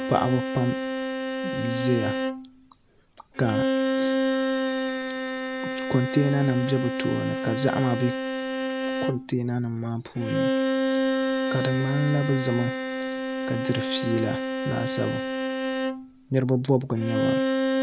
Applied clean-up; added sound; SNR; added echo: none; Bowed string instrument; 0 dB; none.